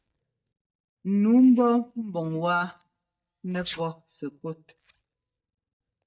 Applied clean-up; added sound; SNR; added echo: neural mask model DeepFilterNet 3.